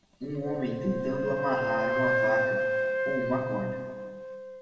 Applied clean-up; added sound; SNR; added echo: none; Wind instrument, woodwind instrument; -3 dB; reverberation time 1.5 s.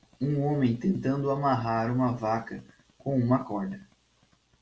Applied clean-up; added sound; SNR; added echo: none; none; none; none.